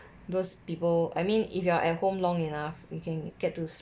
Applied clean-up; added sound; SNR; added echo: none; none; none; none.